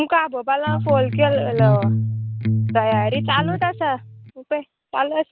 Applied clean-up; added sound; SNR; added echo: none; Electric guitar; 0 dB; none.